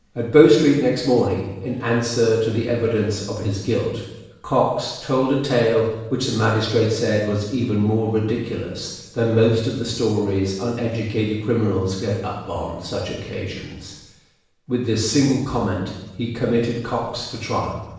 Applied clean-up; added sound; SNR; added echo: none; none; none; reverberation time 0.9 s.